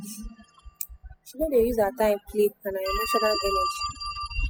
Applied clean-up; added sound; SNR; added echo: classical method spectral subtraction.